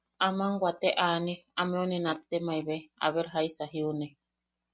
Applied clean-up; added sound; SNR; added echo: none; none; none; none.